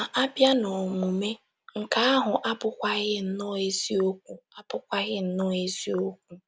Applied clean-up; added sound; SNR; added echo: none; none; none; none.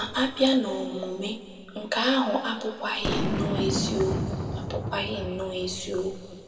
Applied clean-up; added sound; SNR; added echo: none; Boom; 4 dB; reverberation time 2.0 s.